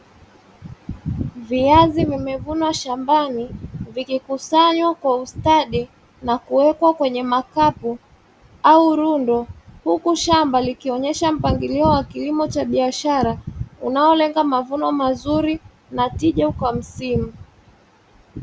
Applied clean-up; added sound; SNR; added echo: none; none; none; none.